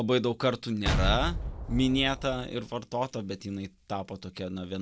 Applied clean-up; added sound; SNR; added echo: none; Explosion; 1 dB; none.